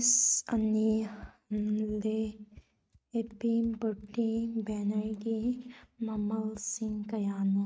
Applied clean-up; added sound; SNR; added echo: neural mask model RNNoise.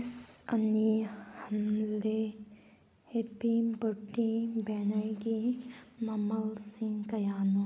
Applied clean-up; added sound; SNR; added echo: none; none; none; none.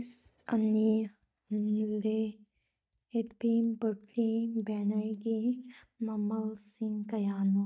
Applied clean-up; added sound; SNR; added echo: neural mask model DeepFilterNet 3.